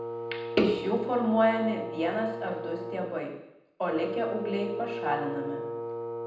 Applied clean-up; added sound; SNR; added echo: none; Wind instrument, woodwind instrument; 6 dB; reverberation time 0.8 s.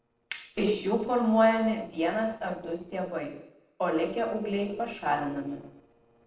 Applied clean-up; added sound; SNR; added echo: neural separator model SepFormer DNS4.